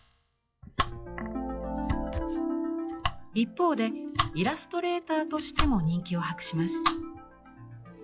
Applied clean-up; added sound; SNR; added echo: classical method log-MMSE.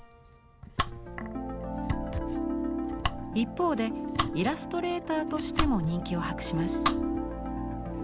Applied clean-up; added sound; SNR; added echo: none; Domestic sounds, home sounds; 6 dB; none.